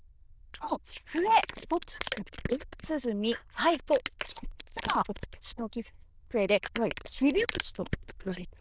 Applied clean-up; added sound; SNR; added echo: neural diffusion model UNIVERSE++.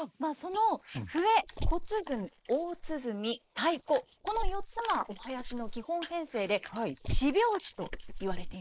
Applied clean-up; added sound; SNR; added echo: neural mask model Resemble Enhance denoiser.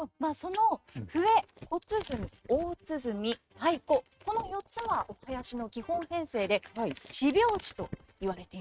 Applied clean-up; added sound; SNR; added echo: neural mask model RNNoise.